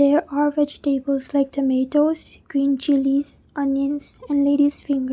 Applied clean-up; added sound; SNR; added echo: none; none; none; none.